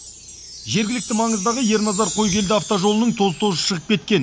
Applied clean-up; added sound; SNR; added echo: none; Chime; 11 dB; none.